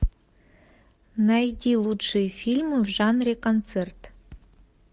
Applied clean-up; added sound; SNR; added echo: none; none; none; none.